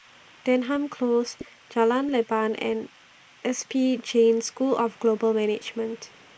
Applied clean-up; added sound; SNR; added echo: neural mask model Resemble Enhance denoiser.